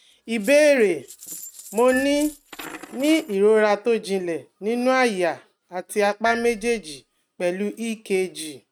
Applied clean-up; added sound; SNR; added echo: neural mask model RNNoise.